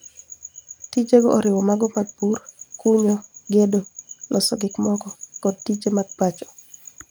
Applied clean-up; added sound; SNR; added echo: none; none; none; none.